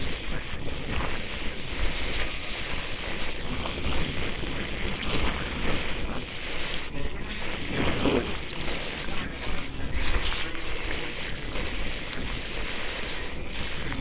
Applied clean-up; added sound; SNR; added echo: neural separator model SepFormer WHAMR!.